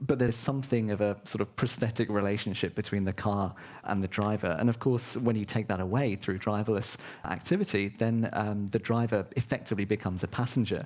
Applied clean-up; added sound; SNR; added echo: none; none; none; none.